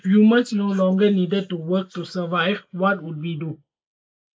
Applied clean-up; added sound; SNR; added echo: neural mask model Resemble Enhance denoiser.